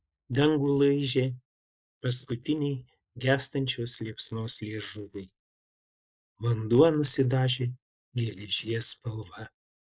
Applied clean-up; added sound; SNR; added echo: neural mask model Resemble Enhance denoiser.